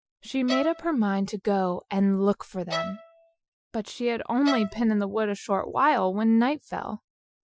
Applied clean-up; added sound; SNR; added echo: classical method Wiener filter.